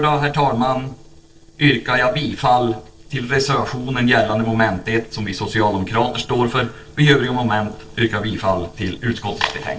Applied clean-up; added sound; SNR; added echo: neural separator model SepFormer DNS4.